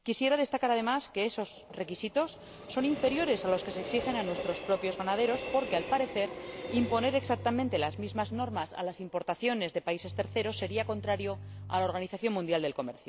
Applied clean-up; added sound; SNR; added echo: none; Train + Bowed string instrument; 11 dB; none.